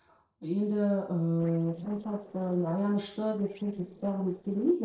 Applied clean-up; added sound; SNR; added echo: neural separator model SepFormer DNS4.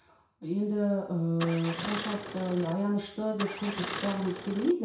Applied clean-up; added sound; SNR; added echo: none; Engine starting; 9 dB; reverberation time 0.6 s.